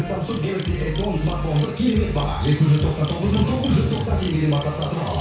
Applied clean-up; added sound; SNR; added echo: none; Camera; 18 dB; reverberation time 0.6 s.